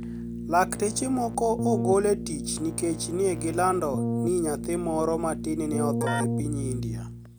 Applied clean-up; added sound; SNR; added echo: none; Keyboard (musical); 3 dB; none.